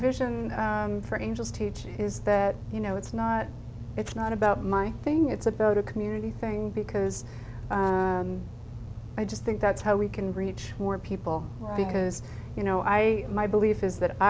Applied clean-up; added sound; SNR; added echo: none; none; none; none.